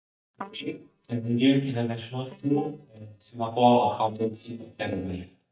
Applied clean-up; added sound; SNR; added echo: neural mask model DeepFilterNet 3.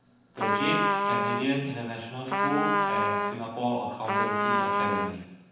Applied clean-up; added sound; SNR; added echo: none; Trumpet; -4 dB; reverberation time 1.1 s.